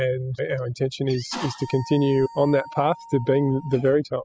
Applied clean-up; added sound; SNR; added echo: classical method spectral subtraction.